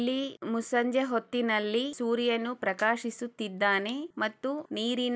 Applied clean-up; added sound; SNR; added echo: none; none; none; none.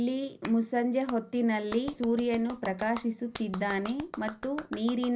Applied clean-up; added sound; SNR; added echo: none; Clapping; 15 dB; reverberation time 0.5 s.